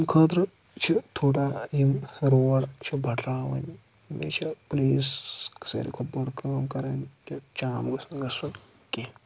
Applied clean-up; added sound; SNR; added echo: none; none; none; none.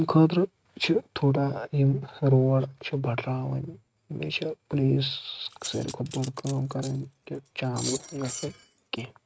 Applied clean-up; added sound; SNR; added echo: neural mask model RNNoise.